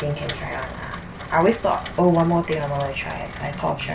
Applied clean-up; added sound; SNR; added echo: none; Rain; 13 dB; none.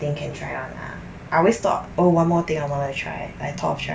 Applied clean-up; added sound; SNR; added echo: none; none; none; none.